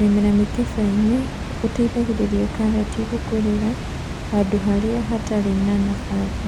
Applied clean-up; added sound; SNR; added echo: none; Water; 6 dB; none.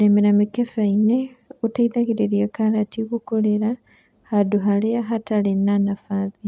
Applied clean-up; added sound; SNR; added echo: none; none; none; none.